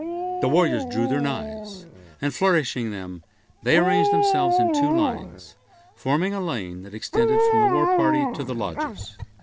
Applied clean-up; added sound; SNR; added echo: none; Dog; -2 dB; none.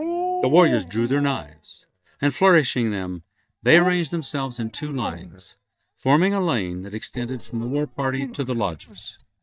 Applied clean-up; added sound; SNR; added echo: neural mask model DeepFilterNet 3.